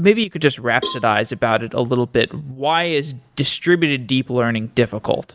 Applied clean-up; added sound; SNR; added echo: none; Cowbell; 16 dB; none.